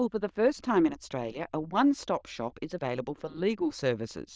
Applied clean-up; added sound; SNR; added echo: neural diffusion model UNIVERSE++.